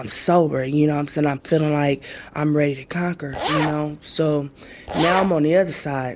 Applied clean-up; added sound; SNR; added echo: none; Zipper (clothing); 7 dB; none.